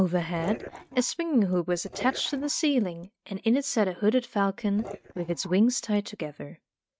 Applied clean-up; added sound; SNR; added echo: neural mask model RNNoise.